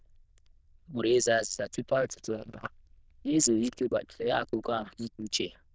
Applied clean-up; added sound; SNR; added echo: neural diffusion model UNIVERSE++.